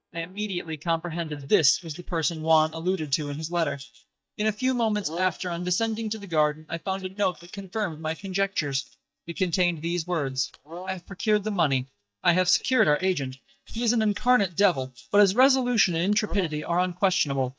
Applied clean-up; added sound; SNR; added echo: neural mask model DeepFilterNet 3.